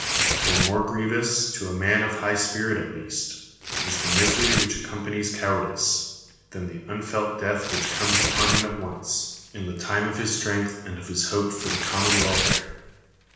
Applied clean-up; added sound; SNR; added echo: none; Tearing; 2 dB; reverberation time 1.1 s.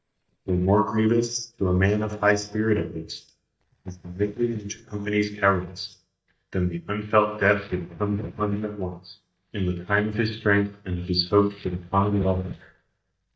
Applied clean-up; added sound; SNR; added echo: neural mask model DeepFilterNet 3.